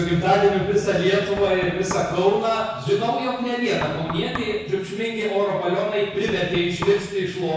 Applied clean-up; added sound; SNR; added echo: none; Knock; 17 dB; reverberation time 1.1 s.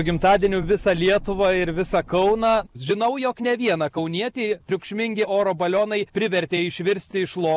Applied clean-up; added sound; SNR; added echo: none; none; none; none.